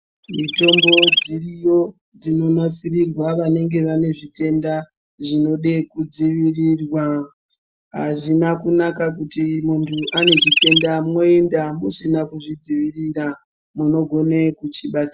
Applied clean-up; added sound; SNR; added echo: none; Chirp, tweet; -1 dB; none.